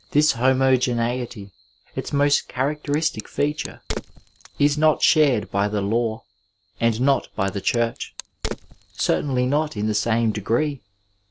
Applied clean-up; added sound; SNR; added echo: none; Crack; 16 dB; none.